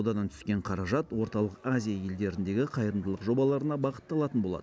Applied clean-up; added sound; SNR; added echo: none; none; none; none.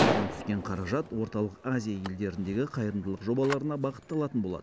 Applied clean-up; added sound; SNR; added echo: none; Gunshot, gunfire; 5 dB; none.